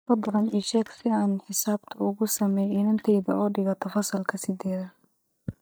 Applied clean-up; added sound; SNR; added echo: neural mask model DeepFilterNet 3.